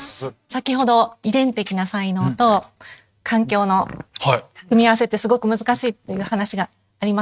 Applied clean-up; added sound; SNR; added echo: neural mask model RNNoise.